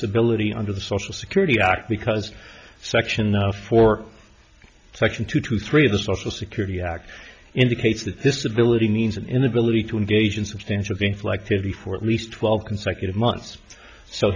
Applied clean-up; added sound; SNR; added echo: none; none; none; none.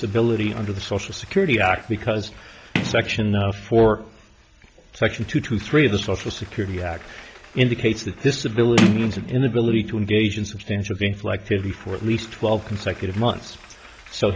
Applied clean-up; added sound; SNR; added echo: none; Sliding door; 10 dB; none.